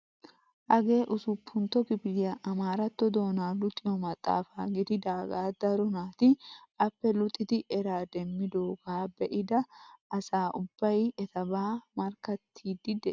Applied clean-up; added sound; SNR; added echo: none; none; none; none.